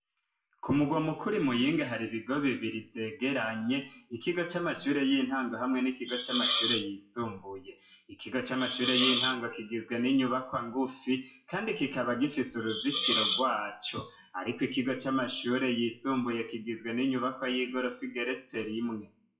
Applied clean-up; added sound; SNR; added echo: classical method WPE with log-MMSE.